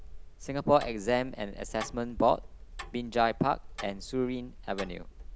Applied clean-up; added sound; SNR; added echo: none; Tick-tock; 12 dB; none.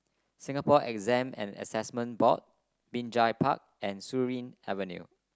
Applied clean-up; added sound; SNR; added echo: none; none; none; none.